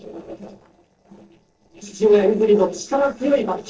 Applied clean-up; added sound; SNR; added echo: neural separator model SepFormer DNS4.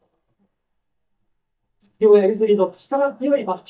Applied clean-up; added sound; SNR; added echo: neural mask model DeepFilterNet 3.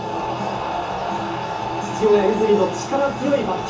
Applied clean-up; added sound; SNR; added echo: none; Bowed string instrument; 12 dB; reverberation time 0.8 s.